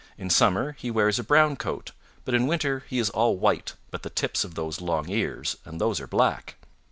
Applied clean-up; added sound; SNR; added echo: none; none; none; none.